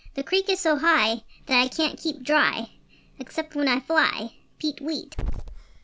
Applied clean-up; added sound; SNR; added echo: none; Growling / Hiss; 12 dB; none.